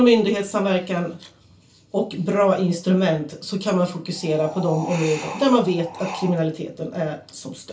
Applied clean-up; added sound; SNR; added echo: none; Wind; 13 dB; reverberation time 0.2 s.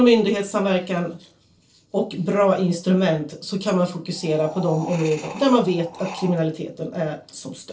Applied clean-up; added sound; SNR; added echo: neural separator model SepFormer DNS4.